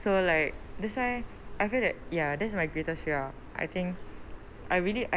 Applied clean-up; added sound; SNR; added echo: none; Water; 13 dB; none.